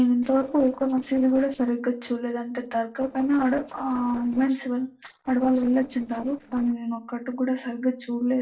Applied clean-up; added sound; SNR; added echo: neural separator model SepFormer DNS4.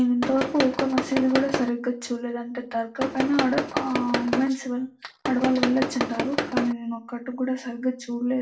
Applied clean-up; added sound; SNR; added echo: none; Tools; 2 dB; reverberation time 0.3 s.